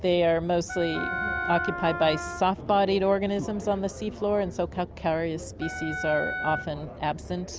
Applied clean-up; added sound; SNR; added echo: none; Wind instrument, woodwind instrument + Wind instrument, woodwind instrument; 7 dB; none.